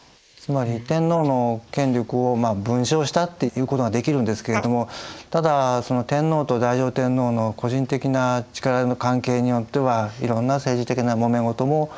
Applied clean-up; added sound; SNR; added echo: neural mask model Resemble Enhance denoiser.